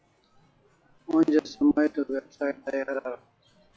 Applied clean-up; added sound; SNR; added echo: classical method log-MMSE.